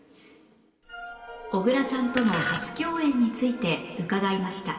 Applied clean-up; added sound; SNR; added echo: none; Fart; 5 dB; reverberation time 3.0 s.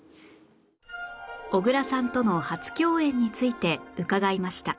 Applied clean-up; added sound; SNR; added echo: none; none; none; none.